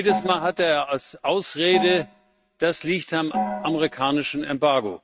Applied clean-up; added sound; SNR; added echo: neural mask model RNNoise.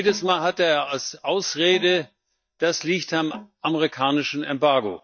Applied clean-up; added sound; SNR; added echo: neural mask model DeepFilterNet 3.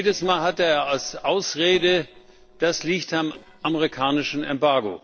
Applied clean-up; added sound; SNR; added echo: neural separator model SepFormer DNS4.